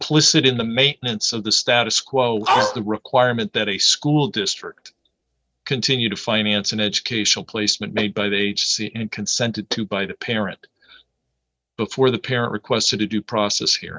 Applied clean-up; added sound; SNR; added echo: neural mask model RNNoise.